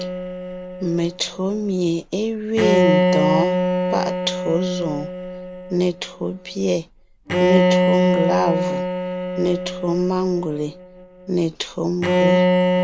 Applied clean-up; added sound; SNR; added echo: none; Bowed string instrument; -2 dB; none.